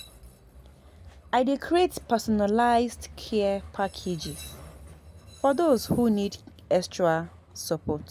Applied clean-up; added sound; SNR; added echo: none; Train; 20 dB; none.